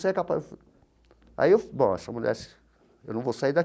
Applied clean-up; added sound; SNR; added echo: none; none; none; none.